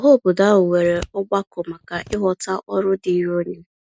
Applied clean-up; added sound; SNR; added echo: neural mask model DeepFilterNet 3.